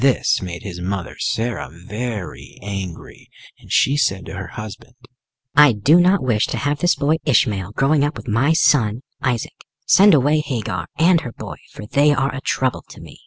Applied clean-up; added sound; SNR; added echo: none; none; none; none.